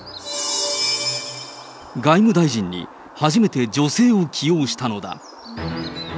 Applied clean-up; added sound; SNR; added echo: none; Bird + Brass instrument; 18 dB; none.